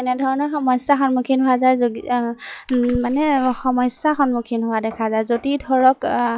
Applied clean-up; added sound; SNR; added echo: classical method log-MMSE.